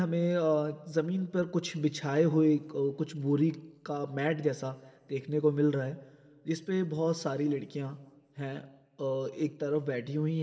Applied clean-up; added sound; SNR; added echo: none; none; none; reverberation time 2.1 s.